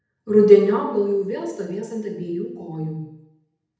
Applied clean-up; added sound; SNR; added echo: none; none; none; reverberation time 0.8 s.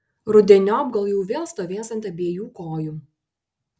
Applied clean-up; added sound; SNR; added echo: none; none; none; none.